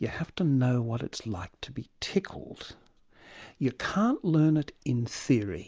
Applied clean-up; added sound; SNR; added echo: none; none; none; none.